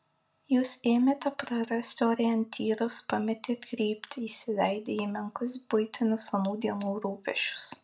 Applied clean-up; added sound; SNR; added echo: none; none; none; reverberation time 0.3 s.